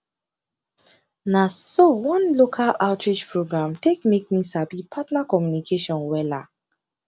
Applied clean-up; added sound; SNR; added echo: none; none; none; none.